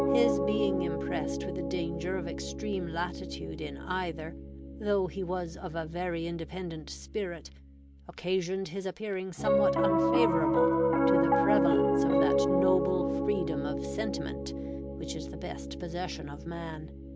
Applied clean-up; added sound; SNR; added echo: none; Piano; -4 dB; none.